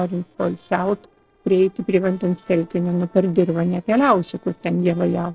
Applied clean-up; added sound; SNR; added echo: neural separator model SepFormer DNS4.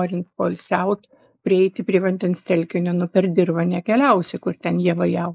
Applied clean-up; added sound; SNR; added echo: neural mask model Resemble Enhance denoiser.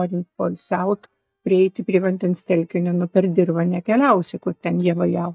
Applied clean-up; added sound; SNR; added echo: neural mask model DeepFilterNet 3.